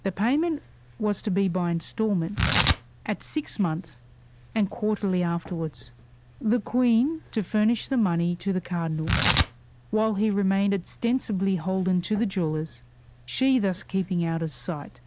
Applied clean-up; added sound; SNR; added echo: none; Tearing; 7 dB; none.